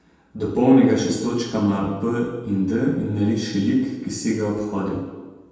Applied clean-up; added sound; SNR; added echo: none; none; none; reverberation time 1.1 s.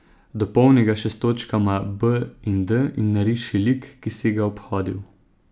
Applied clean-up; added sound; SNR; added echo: none; none; none; none.